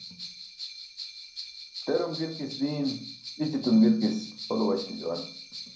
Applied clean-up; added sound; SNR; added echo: none; Bell; 12 dB; reverberation time 0.6 s.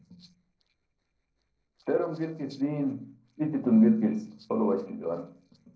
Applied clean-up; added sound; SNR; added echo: neural separator model SepFormer DNS4.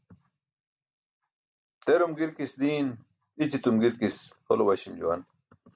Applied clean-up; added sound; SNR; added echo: none; none; none; none.